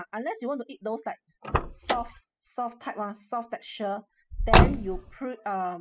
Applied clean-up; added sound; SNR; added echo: classical method spectral subtraction.